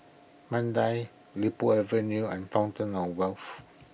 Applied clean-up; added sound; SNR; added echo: none; none; none; none.